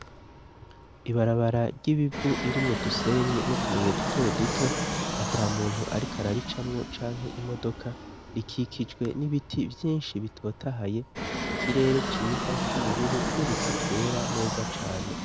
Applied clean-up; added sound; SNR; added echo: none; Fixed-wing aircraft, airplane; 2 dB; none.